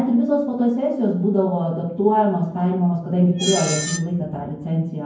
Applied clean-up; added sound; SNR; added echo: none; Screech; 13 dB; reverberation time 0.9 s.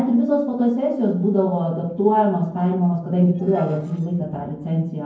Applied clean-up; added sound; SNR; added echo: neural separator model SepFormer DNS4.